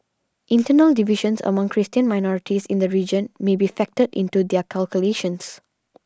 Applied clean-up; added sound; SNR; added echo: none; none; none; none.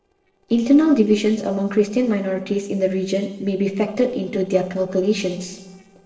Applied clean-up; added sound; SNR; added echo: neural separator model SepFormer DNS4.